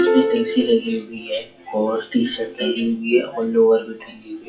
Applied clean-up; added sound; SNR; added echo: classical method WPE with log-MMSE.